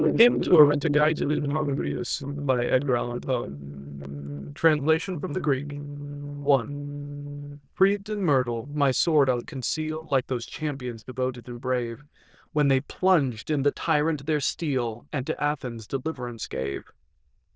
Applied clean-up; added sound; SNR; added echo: neural diffusion model UNIVERSE++.